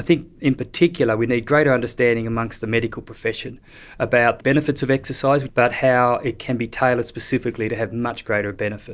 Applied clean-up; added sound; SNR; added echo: none; none; none; none.